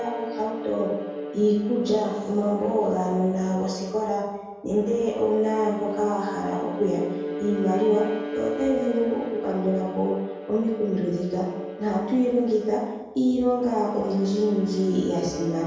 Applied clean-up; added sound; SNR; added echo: none; Bowed string instrument; 10 dB; reverberation time 1.2 s.